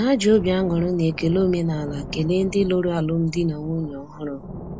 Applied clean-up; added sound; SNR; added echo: none; Thunder; 14 dB; none.